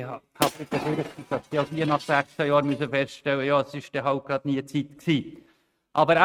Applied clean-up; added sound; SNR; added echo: neural mask model RNNoise.